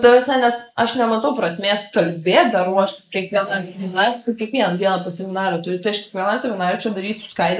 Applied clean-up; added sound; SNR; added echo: neural mask model Resemble Enhance denoiser.